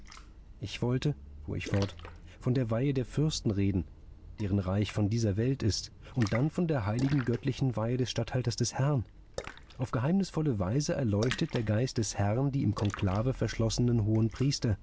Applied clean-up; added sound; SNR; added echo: none; Splash, splatter; 15 dB; none.